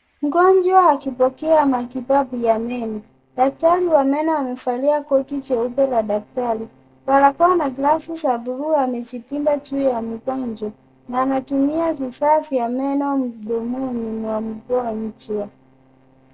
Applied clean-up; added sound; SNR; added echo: neural separator model SepFormer DNS4.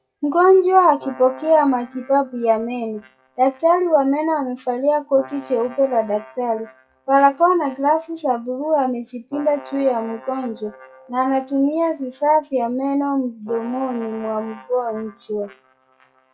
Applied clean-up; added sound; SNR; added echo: classical method WPE with log-MMSE.